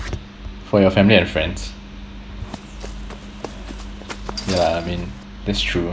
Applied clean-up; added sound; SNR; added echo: none; Run; 14 dB; none.